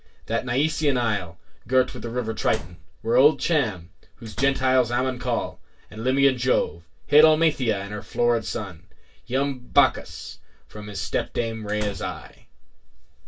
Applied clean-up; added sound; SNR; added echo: none; Slam; 10 dB; reverberation time 0.2 s.